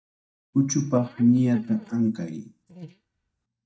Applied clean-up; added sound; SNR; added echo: neural mask model DeepFilterNet 3.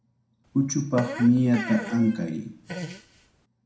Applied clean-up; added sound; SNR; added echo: none; Fart; 12 dB; reverberation time 0.4 s.